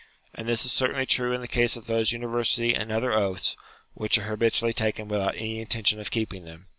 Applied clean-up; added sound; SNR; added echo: none; none; none; none.